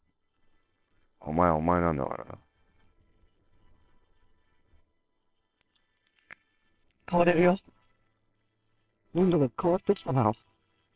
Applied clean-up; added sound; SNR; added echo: neural separator model SepFormer WHAMR!.